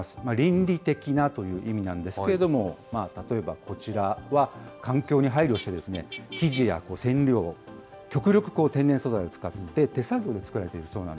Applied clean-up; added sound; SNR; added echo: none; Motor vehicle (road); 20 dB; none.